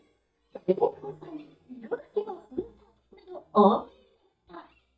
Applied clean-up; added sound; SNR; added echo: neural mask model DeepFilterNet 3.